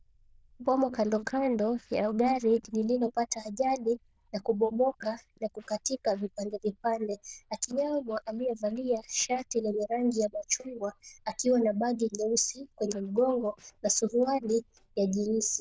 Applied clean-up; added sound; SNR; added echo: neural diffusion model UNIVERSE++.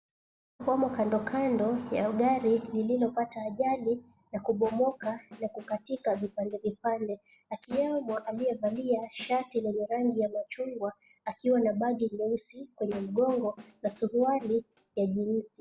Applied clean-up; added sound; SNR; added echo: none; Snare drum; 19 dB; none.